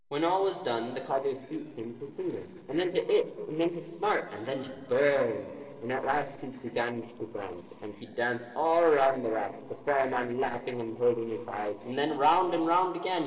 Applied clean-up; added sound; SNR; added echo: neural separator model SepFormer DNS4.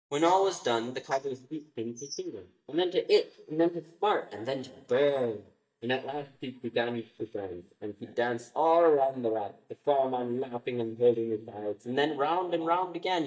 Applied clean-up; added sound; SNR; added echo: neural mask model DeepFilterNet 3.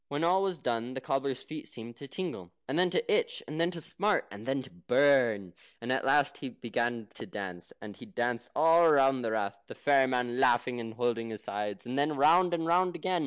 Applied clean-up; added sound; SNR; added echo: none; none; none; none.